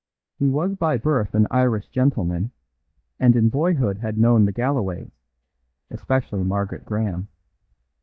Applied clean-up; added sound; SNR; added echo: neural mask model DeepFilterNet 3.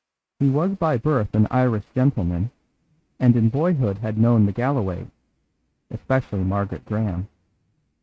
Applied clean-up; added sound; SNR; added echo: neural mask model RNNoise.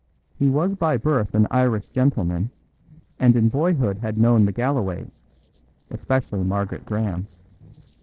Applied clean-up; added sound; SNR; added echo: neural separator model SepFormer DNS4.